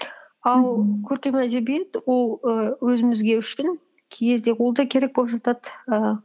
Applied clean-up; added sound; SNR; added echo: none; none; none; none.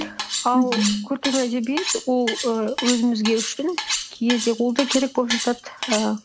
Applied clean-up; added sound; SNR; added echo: none; Cutlery, silverware; 6 dB; none.